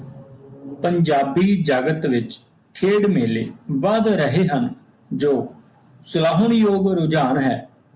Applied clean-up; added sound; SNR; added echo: none; none; none; none.